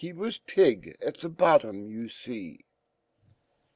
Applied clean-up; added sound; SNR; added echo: none; none; none; none.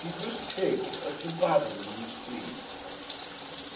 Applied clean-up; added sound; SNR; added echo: none; Bathtub (filling or washing); -3 dB; reverberation time 0.6 s.